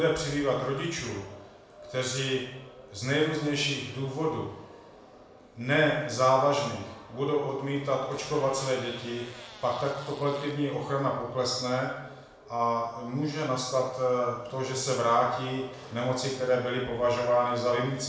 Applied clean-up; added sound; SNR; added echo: none; Fart; 19 dB; reverberation time 0.7 s.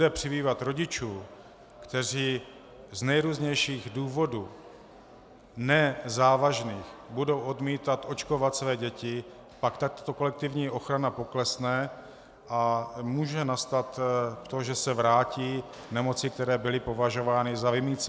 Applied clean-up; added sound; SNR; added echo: none; none; none; none.